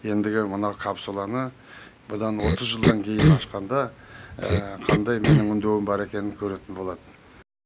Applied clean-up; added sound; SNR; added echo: none; Cough; -4 dB; none.